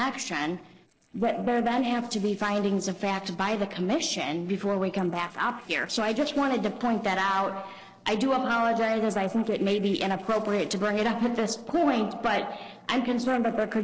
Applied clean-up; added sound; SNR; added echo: neural separator model SepFormer DNS4.